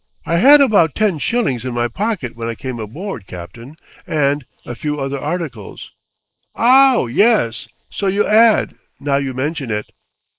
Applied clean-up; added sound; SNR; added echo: neural mask model Resemble Enhance denoiser.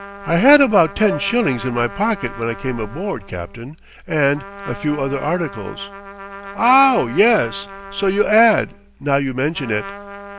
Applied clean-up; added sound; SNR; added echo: none; Trumpet + Brass instrument; 15 dB; none.